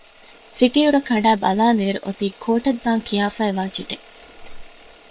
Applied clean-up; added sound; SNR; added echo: neural separator model SepFormer WHAM!.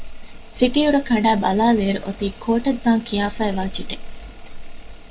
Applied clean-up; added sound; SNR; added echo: none; Livestock, farm animals, working animals; 11 dB; none.